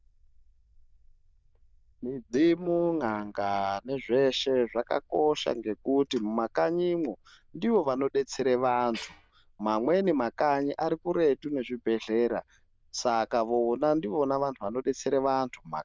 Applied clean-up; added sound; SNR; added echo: neural diffusion model UNIVERSE++.